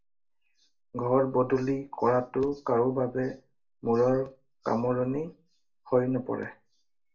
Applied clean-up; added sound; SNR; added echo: none; none; none; reverberation time 0.2 s.